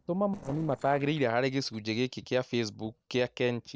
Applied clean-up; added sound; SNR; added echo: neural separator model SepFormer DNS4.